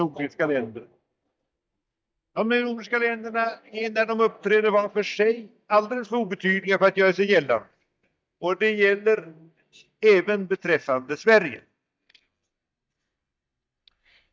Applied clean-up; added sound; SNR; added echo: neural mask model DeepFilterNet 3.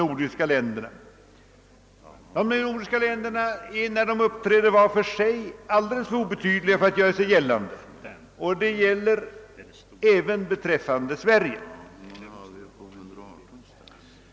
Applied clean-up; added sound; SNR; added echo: none; none; none; none.